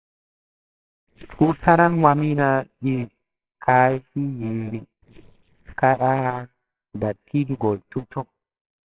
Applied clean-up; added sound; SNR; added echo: neural separator model SepFormer WHAMR!.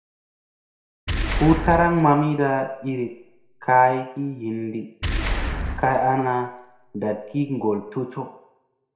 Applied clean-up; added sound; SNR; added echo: none; Boom; 6 dB; reverberation time 0.5 s.